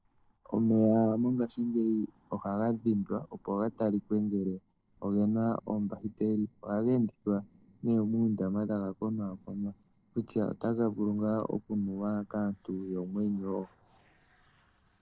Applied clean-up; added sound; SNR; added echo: neural separator model SepFormer DNS4.